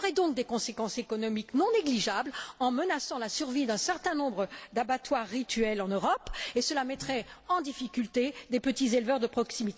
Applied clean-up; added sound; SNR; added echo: none; none; none; none.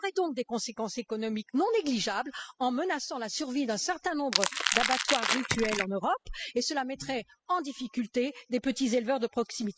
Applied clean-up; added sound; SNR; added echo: classical method spectral subtraction.